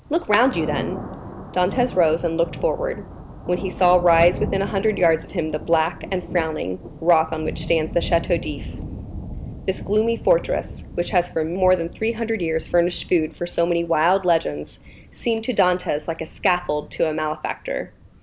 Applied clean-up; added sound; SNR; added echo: none; Thunder; 12 dB; none.